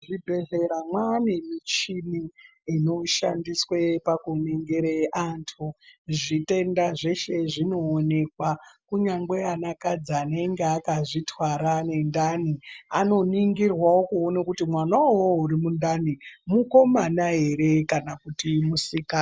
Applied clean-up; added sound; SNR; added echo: none; none; none; none.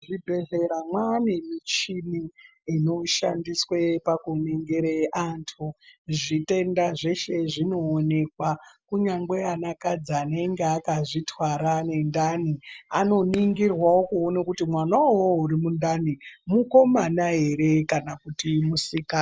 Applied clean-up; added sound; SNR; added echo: none; Fireworks; 19 dB; none.